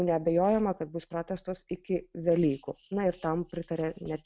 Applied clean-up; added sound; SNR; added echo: none; none; none; none.